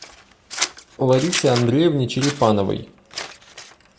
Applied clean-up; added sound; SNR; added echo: none; Scissors; 10 dB; none.